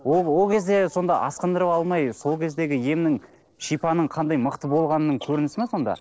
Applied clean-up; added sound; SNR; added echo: neural separator model SepFormer DNS4.